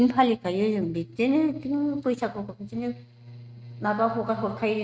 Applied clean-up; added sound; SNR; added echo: neural mask model RNNoise.